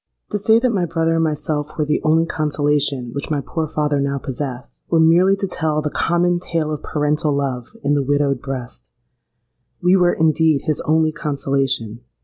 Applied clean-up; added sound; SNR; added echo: none; none; none; none.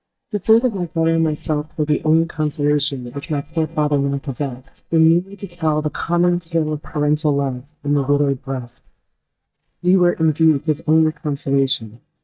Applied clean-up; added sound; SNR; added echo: neural mask model DeepFilterNet 3.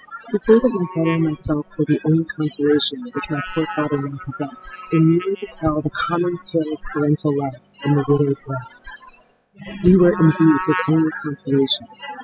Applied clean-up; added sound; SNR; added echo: classical method spectral subtraction.